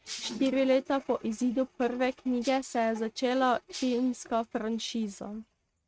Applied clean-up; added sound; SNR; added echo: neural mask model RNNoise.